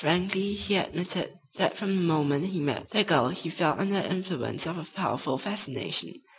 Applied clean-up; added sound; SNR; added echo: none; none; none; none.